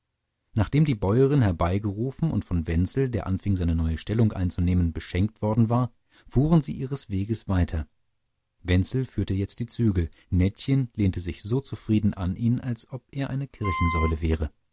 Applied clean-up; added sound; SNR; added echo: none; Wind instrument, woodwind instrument; 6 dB; none.